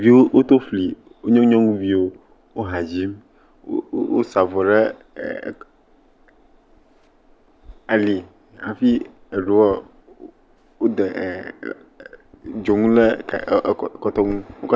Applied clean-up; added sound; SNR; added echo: none; none; none; none.